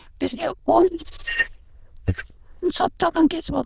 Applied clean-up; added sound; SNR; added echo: neural diffusion model UNIVERSE++.